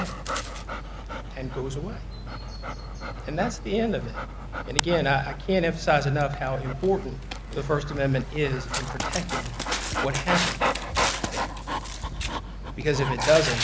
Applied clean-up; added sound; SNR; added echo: none; Dog; 3 dB; none.